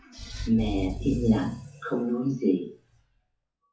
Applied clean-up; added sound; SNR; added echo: classical method WPE with log-MMSE.